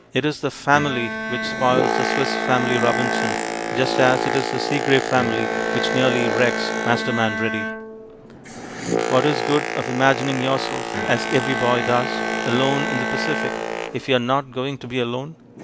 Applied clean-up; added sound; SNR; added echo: none; Boat, Water vehicle + Bowed string instrument; 2 dB; none.